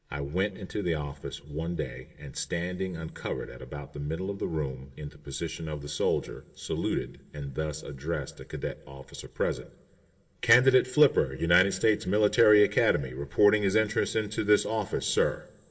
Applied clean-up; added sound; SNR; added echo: none; none; none; reverberation time 1.1 s.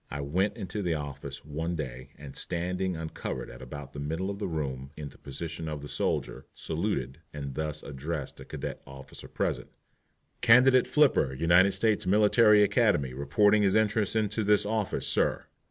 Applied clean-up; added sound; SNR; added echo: none; none; none; none.